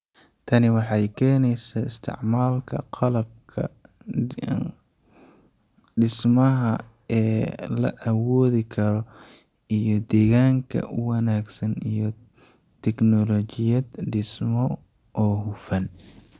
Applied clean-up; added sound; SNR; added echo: none; none; none; none.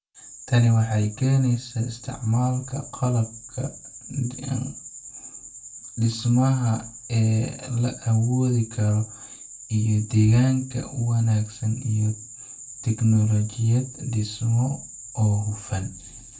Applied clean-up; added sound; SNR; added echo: none; none; none; reverberation time 0.2 s.